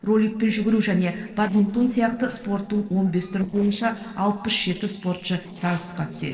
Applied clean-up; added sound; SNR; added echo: neural separator model SepFormer DNS4.